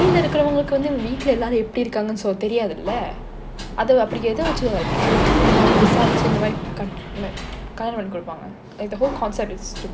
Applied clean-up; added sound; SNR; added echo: none; Sliding door; 0 dB; none.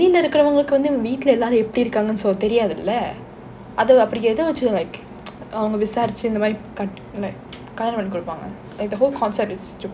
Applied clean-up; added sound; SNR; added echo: none; none; none; none.